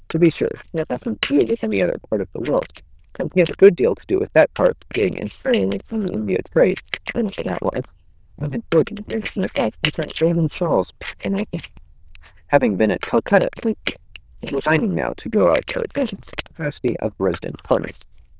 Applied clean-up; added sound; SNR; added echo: neural diffusion model UNIVERSE++.